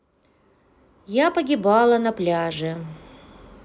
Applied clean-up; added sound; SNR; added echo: none; none; none; none.